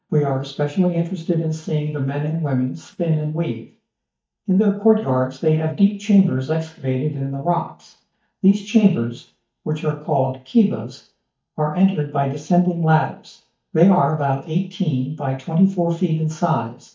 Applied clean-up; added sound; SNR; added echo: neural mask model DeepFilterNet 3.